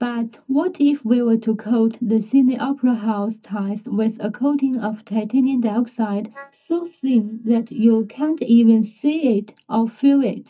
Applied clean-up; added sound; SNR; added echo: neural mask model DeepFilterNet 3.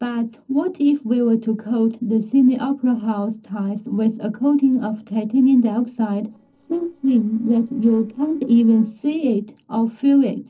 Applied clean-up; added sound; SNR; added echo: neural separator model SepFormer DNS4.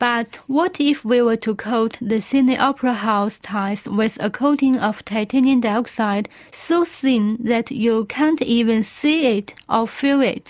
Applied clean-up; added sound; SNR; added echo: none; none; none; none.